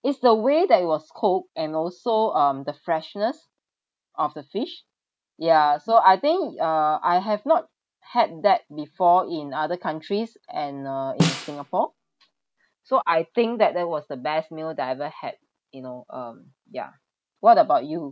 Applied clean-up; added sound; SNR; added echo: none; Snare drum; 5 dB; none.